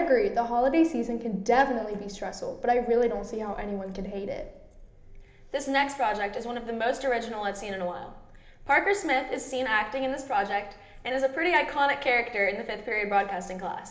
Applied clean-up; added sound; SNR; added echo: none; none; none; reverberation time 0.8 s.